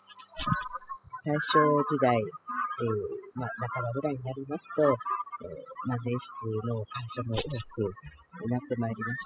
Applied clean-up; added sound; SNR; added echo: classical method spectral subtraction.